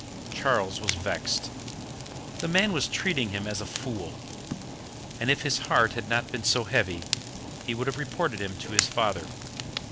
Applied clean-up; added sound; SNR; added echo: none; Fire; 6 dB; none.